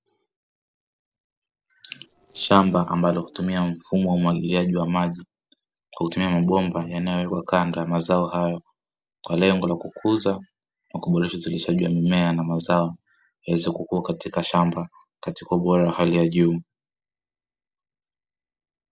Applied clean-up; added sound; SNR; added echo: neural separator model SepFormer DNS4.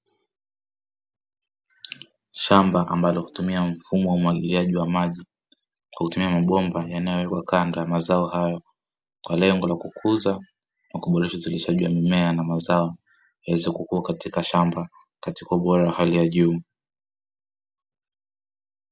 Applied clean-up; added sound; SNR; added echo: none; none; none; none.